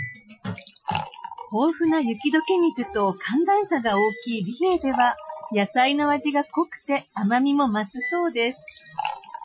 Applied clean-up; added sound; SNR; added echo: classical method Wiener filter.